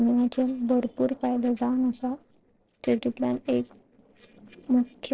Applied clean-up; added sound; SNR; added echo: neural separator model SepFormer DNS4.